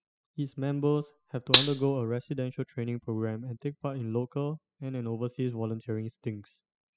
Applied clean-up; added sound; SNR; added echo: classical method spectral subtraction.